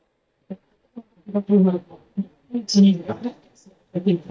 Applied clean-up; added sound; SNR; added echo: neural mask model DeepFilterNet 3.